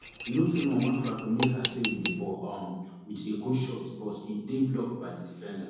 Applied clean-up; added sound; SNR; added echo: none; Cutlery, silverware / Dishes, pots, and pans; 2 dB; reverberation time 1.1 s.